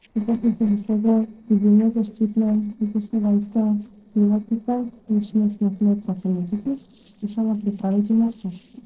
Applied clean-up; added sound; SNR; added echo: neural separator model SepFormer DNS4.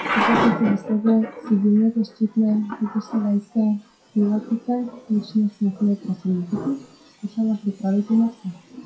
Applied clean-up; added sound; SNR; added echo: classical method WPE with log-MMSE.